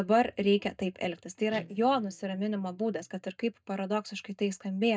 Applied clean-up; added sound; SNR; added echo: neural mask model DeepFilterNet 3.